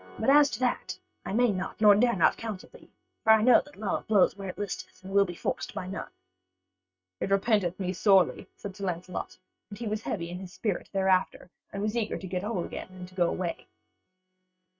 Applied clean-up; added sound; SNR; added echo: neural mask model RNNoise.